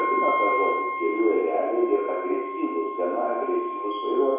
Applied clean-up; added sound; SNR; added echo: none; Wind instrument, woodwind instrument; 4 dB; reverberation time 1.1 s.